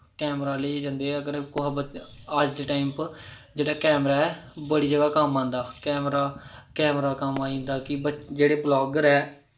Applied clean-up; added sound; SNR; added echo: none; Fireworks; 18 dB; reverberation time 0.4 s.